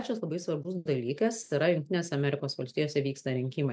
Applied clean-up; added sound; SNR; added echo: none; none; none; none.